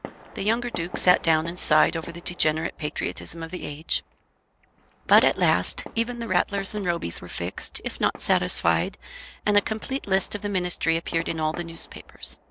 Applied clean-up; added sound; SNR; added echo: none; Fireworks; 18 dB; none.